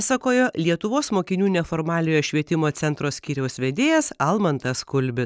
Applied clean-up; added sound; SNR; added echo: none; none; none; none.